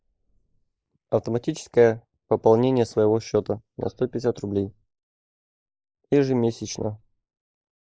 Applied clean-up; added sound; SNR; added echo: neural mask model Resemble Enhance denoiser.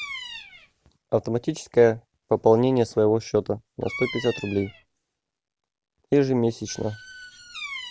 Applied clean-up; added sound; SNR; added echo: none; Bird vocalization, bird call, bird song; 16 dB; none.